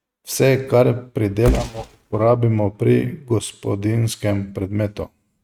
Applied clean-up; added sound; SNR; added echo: neural mask model RNNoise.